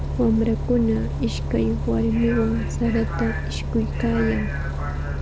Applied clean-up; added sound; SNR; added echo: none; Bus; 2 dB; none.